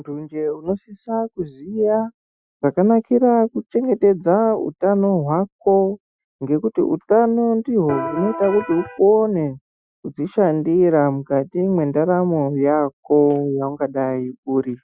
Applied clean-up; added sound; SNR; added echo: classical method Wiener filter.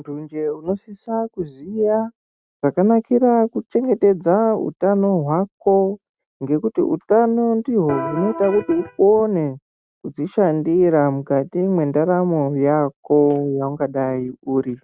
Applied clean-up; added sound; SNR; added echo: neural mask model RNNoise.